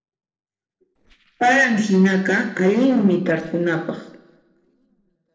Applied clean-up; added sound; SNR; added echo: neural separator model SepFormer DNS4.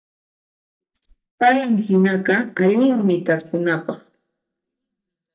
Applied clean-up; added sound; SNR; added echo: neural mask model DeepFilterNet 3.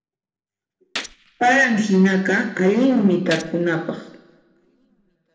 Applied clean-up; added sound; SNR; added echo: none; Gunshot, gunfire; 18 dB; reverberation time 0.8 s.